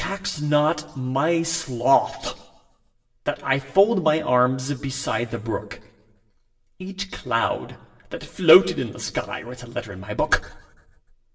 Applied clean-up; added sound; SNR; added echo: none; none; none; reverberation time 0.9 s.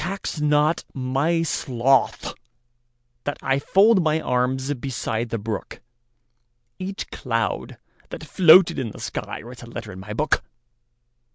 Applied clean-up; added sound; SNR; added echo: none; none; none; none.